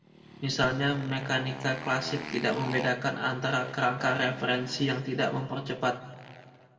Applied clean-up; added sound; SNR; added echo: none; Motorcycle; 13 dB; reverberation time 1.3 s.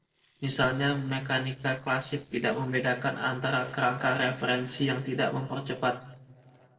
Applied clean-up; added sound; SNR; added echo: neural separator model SepFormer DNS4.